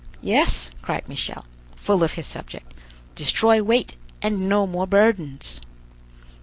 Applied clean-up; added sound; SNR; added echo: none; none; none; none.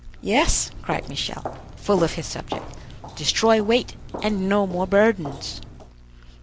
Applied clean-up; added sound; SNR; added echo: none; Walk, footsteps; 14 dB; none.